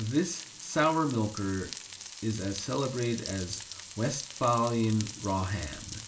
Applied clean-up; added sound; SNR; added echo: none; Frying (food); 13 dB; reverberation time 0.4 s.